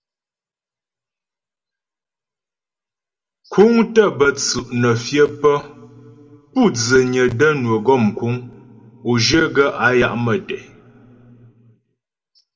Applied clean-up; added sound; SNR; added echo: none; none; none; reverberation time 0.4 s.